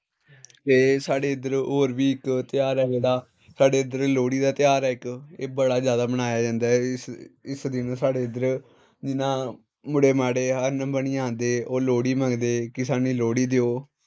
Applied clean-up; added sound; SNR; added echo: neural mask model Resemble Enhance denoiser.